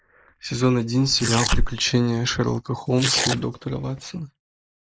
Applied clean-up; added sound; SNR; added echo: neural mask model Resemble Enhance denoiser.